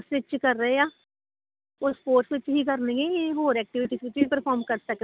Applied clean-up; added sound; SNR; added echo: none; none; none; none.